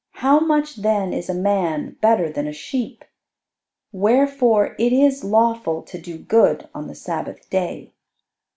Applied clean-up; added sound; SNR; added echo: none; none; none; none.